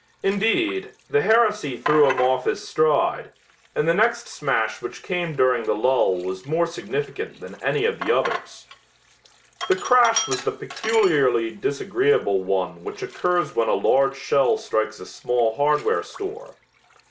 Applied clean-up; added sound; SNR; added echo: none; Sink (filling or washing); 14 dB; none.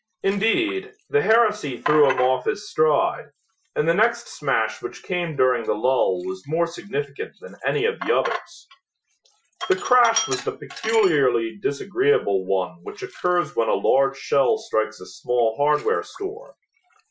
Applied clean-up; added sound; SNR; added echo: classical method Wiener filter.